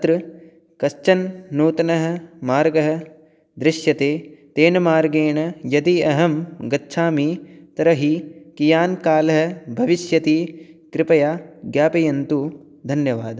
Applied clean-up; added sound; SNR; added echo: none; none; none; none.